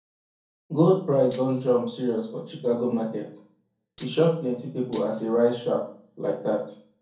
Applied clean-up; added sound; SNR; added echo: none; Rattle (instrument); 0 dB; reverberation time 0.5 s.